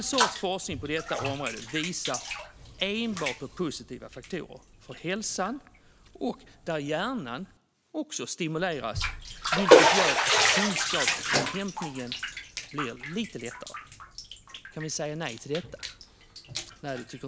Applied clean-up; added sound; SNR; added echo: none; Bathtub (filling or washing); -4 dB; none.